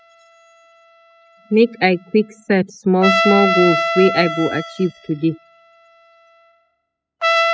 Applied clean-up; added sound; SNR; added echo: classical method spectral subtraction.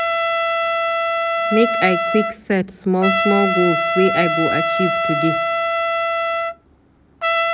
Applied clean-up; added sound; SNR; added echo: none; Trumpet; -2 dB; none.